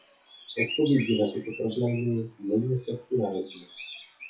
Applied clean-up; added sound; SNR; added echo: classical method WPE with log-MMSE.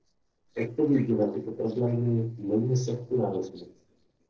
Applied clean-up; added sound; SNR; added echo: neural separator model SepFormer DNS4.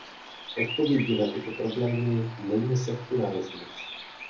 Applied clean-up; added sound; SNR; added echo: none; Bird vocalization, bird call, bird song; 11 dB; reverberation time 0.6 s.